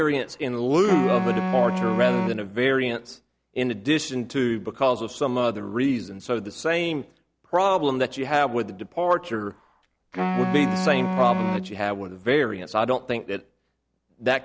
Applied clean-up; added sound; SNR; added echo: none; Wind instrument, woodwind instrument; 3 dB; none.